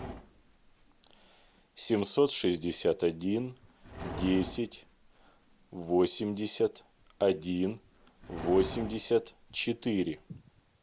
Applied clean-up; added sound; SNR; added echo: none; Livestock, farm animals, working animals; 16 dB; none.